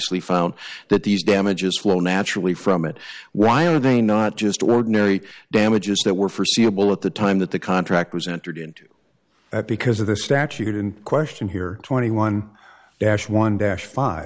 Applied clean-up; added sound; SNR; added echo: none; none; none; none.